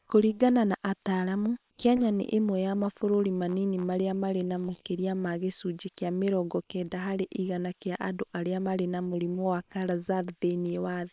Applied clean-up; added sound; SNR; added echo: neural separator model SepFormer WHAM!.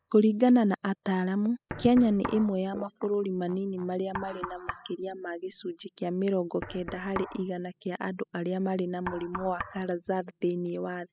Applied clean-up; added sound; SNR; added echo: classical method spectral subtraction.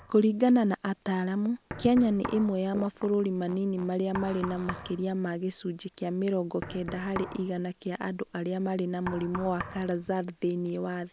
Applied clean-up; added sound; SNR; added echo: none; Fart + Knock; 15 dB; none.